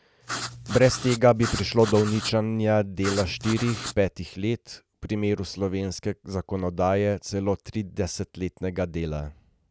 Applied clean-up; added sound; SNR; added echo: none; Writing; 9 dB; none.